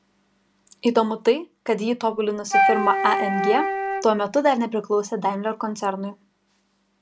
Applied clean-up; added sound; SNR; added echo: none; Wind instrument, woodwind instrument; 0 dB; none.